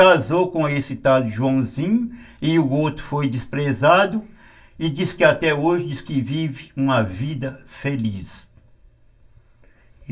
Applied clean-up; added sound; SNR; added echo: none; none; none; reverberation time 0.2 s.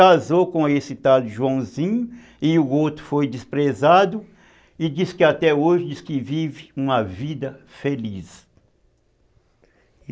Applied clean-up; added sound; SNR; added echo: none; none; none; none.